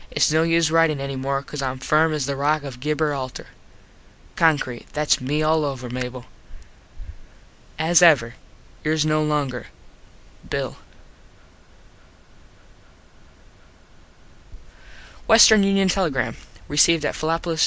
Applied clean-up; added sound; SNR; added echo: none; none; none; none.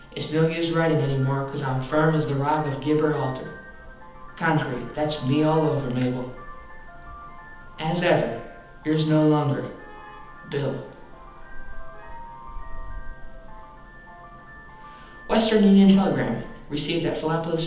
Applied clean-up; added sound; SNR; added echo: none; Vehicle horn, car horn, honking; 15 dB; reverberation time 1.3 s.